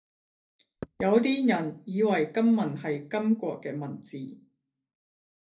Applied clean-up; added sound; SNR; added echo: none; Knock / Wood; 16 dB; reverberation time 0.3 s.